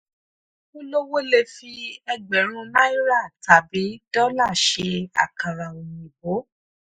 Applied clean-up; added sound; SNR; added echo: neural mask model Resemble Enhance denoiser.